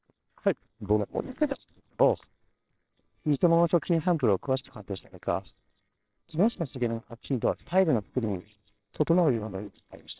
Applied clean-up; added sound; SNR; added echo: neural separator model SepFormer WHAMR!.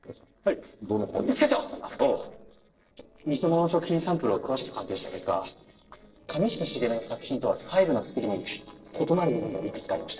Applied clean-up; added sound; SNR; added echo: neural separator model SepFormer DNS4.